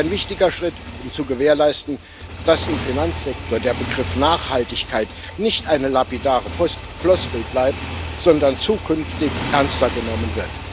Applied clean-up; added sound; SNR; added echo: none; Motorcycle; 8 dB; none.